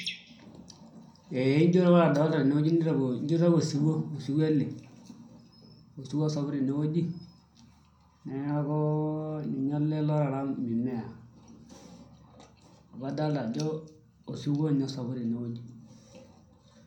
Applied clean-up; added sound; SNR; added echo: none; none; none; reverberation time 0.6 s.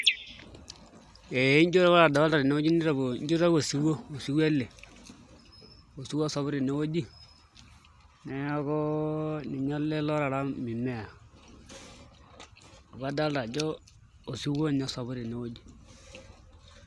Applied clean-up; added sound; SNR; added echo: none; none; none; none.